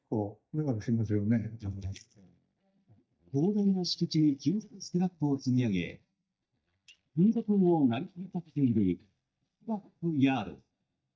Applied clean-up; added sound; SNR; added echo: neural mask model DeepFilterNet 3.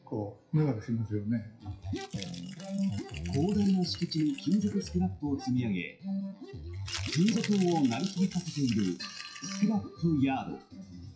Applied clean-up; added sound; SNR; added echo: classical method WPE with log-MMSE.